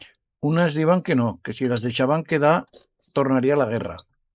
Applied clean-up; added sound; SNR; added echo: neural mask model Resemble Enhance denoiser.